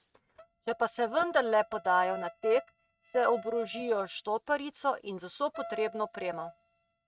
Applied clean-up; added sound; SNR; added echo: neural mask model RNNoise.